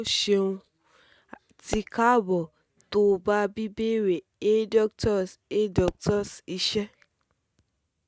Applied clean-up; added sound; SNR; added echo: neural mask model RNNoise.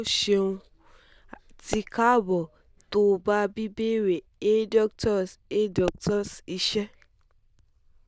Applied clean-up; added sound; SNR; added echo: neural diffusion model UNIVERSE++.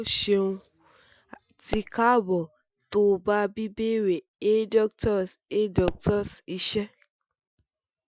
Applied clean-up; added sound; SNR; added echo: classical method Wiener filter.